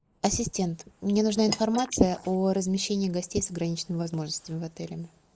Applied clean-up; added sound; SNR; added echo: neural mask model Resemble Enhance denoiser.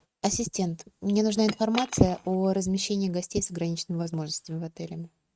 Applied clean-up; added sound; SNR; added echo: neural mask model RNNoise.